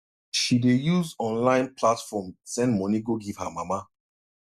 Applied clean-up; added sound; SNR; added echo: none; none; none; none.